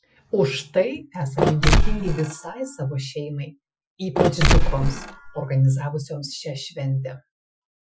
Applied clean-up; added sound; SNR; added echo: classical method Wiener filter.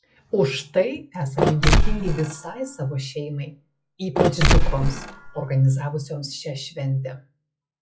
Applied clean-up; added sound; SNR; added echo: classical method log-MMSE.